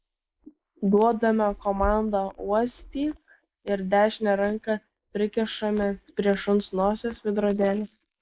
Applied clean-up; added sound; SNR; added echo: neural mask model Resemble Enhance denoiser.